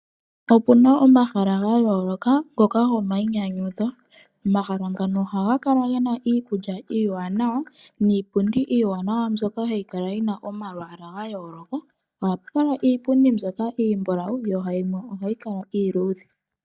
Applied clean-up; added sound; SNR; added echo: neural mask model DeepFilterNet 3.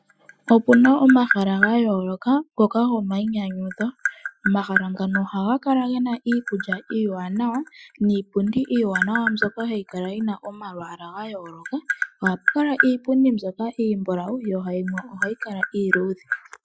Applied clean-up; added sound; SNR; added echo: classical method Wiener filter.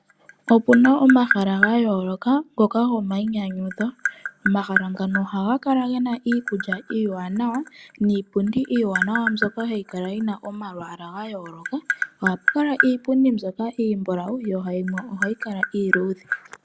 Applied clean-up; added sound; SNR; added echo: none; Tap; 7 dB; none.